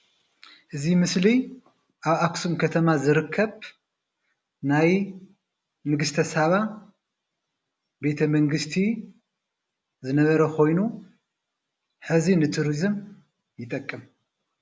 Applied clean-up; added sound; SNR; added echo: none; none; none; none.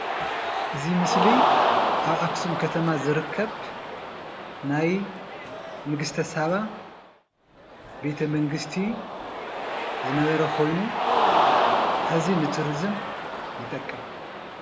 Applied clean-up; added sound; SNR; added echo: none; Cheering; -2 dB; none.